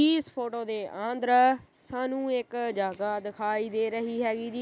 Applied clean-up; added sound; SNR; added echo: none; none; none; none.